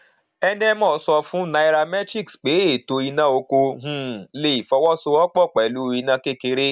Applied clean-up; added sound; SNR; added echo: none; none; none; none.